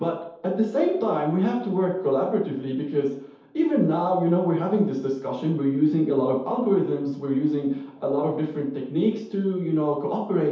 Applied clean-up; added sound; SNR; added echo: none; none; none; reverberation time 0.8 s.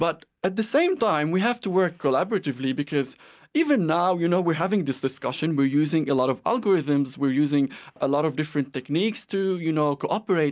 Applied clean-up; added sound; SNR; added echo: none; none; none; none.